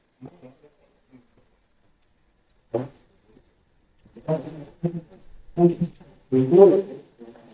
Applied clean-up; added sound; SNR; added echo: neural mask model DeepFilterNet 3.